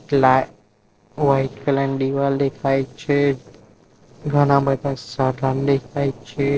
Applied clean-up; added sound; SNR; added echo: neural separator model SepFormer DNS4.